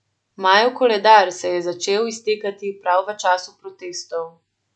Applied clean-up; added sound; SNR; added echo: none; none; none; none.